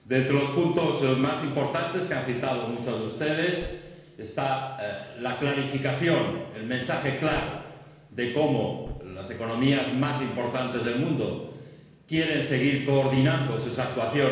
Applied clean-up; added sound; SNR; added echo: none; Gunshot, gunfire; 18 dB; reverberation time 1.1 s.